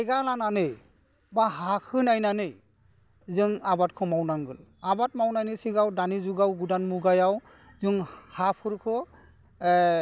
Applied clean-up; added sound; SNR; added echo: none; none; none; none.